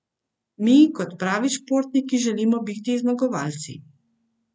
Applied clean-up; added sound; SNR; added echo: none; none; none; none.